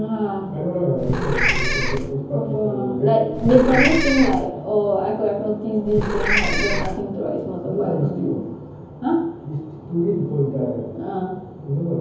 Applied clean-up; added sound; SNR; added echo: none; Meow / Purr; 0 dB; reverberation time 0.7 s.